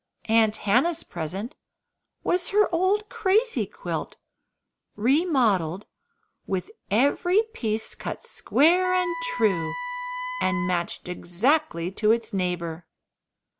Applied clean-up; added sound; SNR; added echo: none; Wind instrument, woodwind instrument; 7 dB; none.